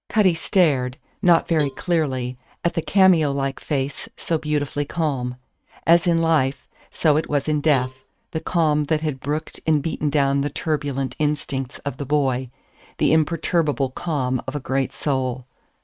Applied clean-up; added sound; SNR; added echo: neural mask model RNNoise.